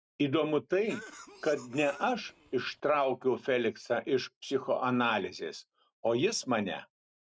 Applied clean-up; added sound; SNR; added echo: none; Cough; 18 dB; none.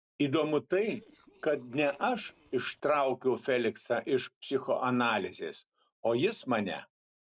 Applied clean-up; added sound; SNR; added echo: neural separator model SepFormer DNS4.